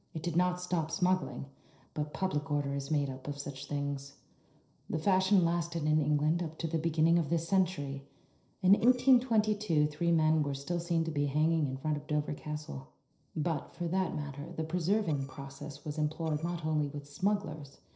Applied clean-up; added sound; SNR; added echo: neural separator model SepFormer DNS4.